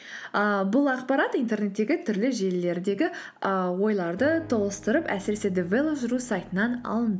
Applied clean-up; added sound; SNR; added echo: none; none; none; none.